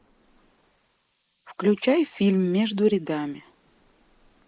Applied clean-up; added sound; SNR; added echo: neural mask model Resemble Enhance denoiser.